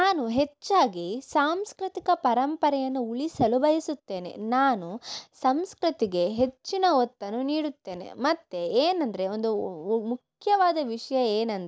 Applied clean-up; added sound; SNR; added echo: none; none; none; none.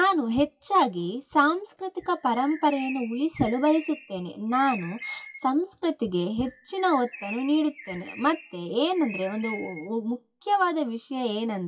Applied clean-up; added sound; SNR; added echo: classical method WPE with log-MMSE.